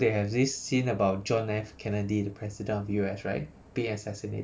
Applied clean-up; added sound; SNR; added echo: none; none; none; none.